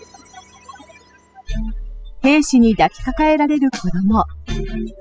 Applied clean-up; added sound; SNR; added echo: classical method spectral subtraction.